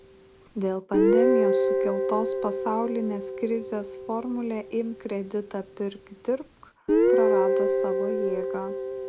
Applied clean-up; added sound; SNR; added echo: none; Guitar; -4 dB; none.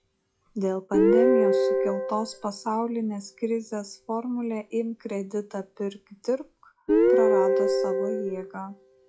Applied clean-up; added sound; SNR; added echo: classical method log-MMSE.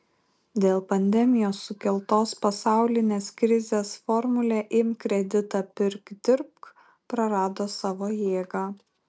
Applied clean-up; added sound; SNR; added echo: none; none; none; none.